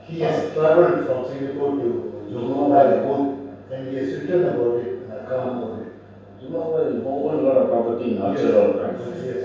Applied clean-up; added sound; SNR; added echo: none; none; none; reverberation time 0.7 s.